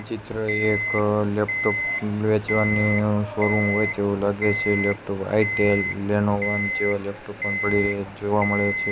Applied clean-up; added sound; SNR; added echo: none; Alarm; 5 dB; none.